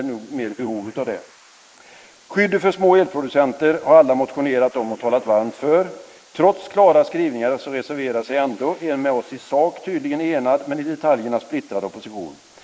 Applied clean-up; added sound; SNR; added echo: neural mask model Resemble Enhance denoiser.